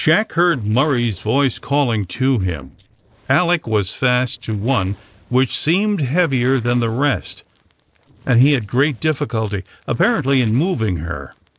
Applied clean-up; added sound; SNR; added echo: neural separator model SepFormer DNS4.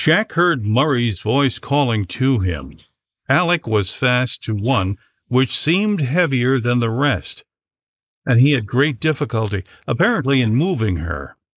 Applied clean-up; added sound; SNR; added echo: neural mask model Resemble Enhance denoiser.